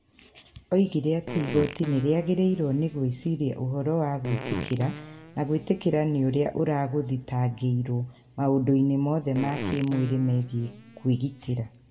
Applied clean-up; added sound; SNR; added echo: none; Fart; 12 dB; reverberation time 1.2 s.